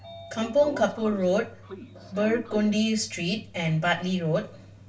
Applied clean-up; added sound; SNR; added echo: none; Sliding door / Train; 17 dB; reverberation time 0.2 s.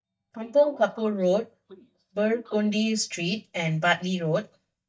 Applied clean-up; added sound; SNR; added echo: neural mask model DeepFilterNet 3.